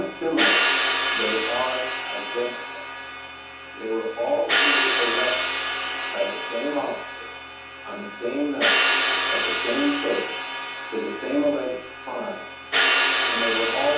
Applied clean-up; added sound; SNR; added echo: none; Crash cymbal; -4 dB; reverberation time 0.7 s.